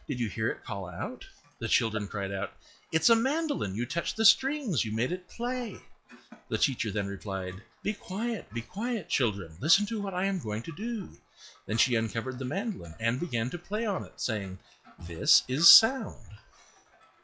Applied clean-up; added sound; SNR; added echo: classical method log-MMSE.